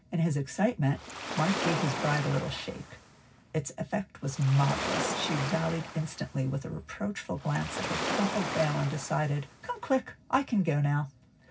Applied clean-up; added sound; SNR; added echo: none; Waves, surf; 6 dB; reverberation time 0.4 s.